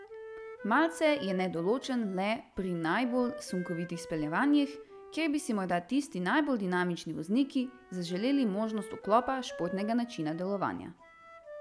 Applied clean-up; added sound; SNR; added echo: none; Wind instrument, woodwind instrument; 16 dB; none.